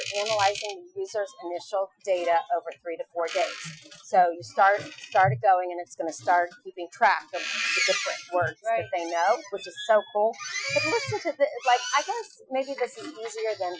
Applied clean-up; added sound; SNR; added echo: classical method Wiener filter.